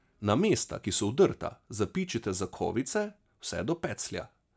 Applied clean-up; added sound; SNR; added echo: none; none; none; none.